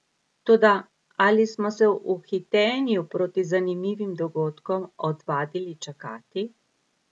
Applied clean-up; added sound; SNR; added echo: none; none; none; none.